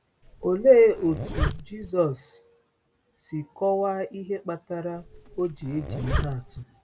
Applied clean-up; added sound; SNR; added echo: none; Zipper (clothing); 6 dB; none.